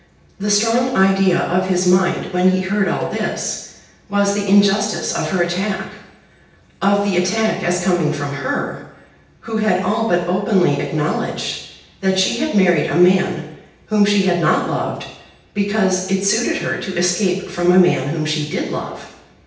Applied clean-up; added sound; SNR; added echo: none; Cowbell; 19 dB; reverberation time 0.9 s.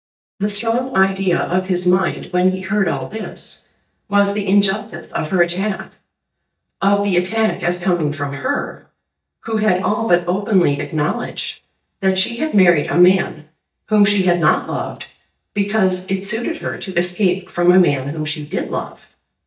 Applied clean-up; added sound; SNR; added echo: neural mask model DeepFilterNet 3.